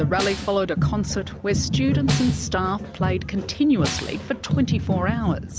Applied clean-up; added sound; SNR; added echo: none; Snare drum; 14 dB; none.